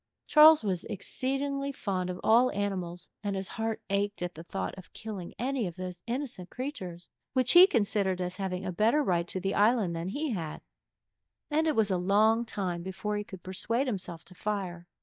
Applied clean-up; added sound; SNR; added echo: neural mask model DeepFilterNet 3.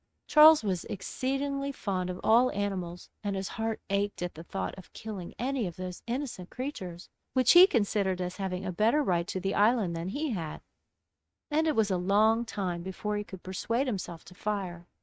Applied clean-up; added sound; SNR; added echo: neural mask model RNNoise.